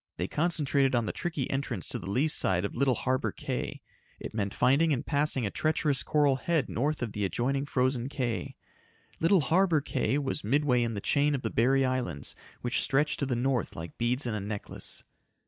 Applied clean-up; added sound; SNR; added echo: none; none; none; none.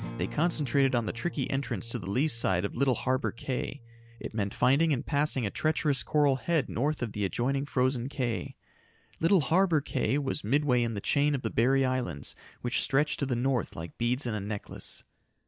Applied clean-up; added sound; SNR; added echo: none; Acoustic guitar; 20 dB; none.